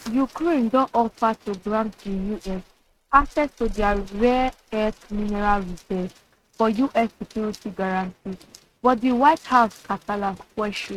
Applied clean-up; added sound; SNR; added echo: neural mask model RNNoise.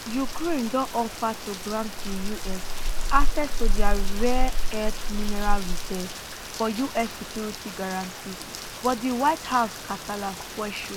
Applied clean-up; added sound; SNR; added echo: none; Rain; -5 dB; none.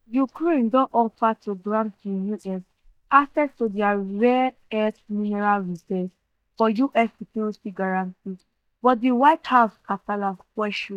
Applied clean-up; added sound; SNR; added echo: neural mask model DeepFilterNet 3.